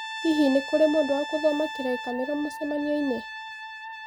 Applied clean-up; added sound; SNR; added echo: none; Brass instrument; 10 dB; none.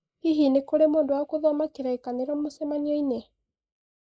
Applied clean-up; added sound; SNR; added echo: neural mask model Resemble Enhance denoiser.